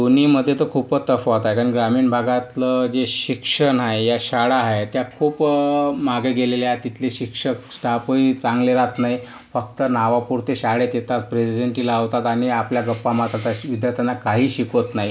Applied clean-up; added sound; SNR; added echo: none; none; none; none.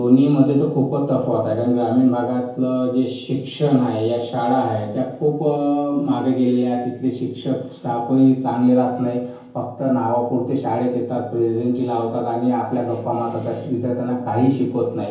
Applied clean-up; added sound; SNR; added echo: none; none; none; reverberation time 0.7 s.